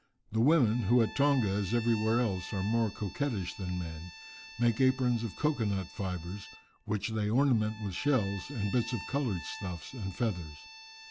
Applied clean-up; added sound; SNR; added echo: none; Bowed string instrument; 17 dB; none.